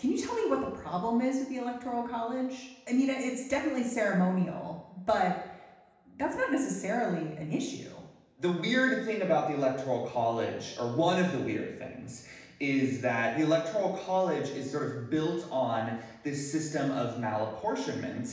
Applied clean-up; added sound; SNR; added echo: none; none; none; reverberation time 0.9 s.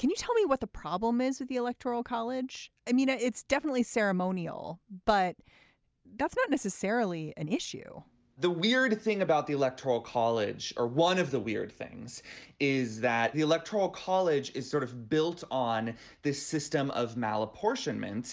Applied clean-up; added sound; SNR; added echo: none; none; none; none.